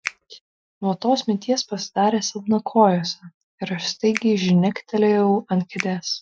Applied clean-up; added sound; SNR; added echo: classical method Wiener filter.